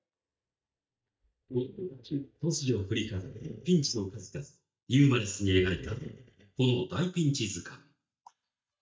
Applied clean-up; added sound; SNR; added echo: neural mask model DeepFilterNet 3.